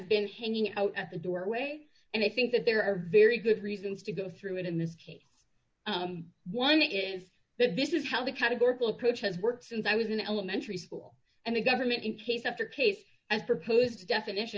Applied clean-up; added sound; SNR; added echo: none; none; none; none.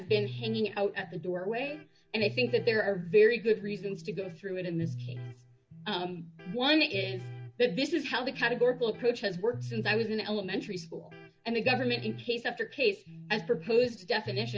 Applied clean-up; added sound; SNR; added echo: none; Electric guitar; 14 dB; none.